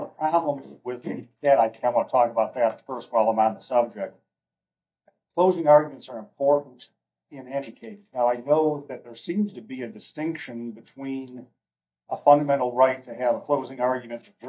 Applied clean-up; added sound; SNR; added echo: neural mask model DeepFilterNet 3.